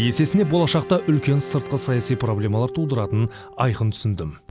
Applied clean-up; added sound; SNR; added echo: none; none; none; none.